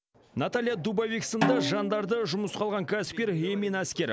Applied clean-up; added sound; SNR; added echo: none; Snare drum; 5 dB; none.